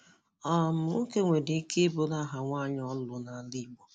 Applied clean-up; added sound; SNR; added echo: none; none; none; none.